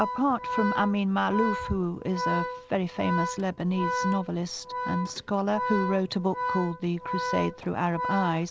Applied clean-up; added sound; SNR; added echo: none; Organ; 5 dB; none.